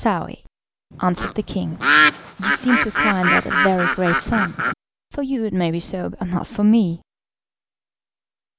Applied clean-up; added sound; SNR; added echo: none; Bird; -3 dB; none.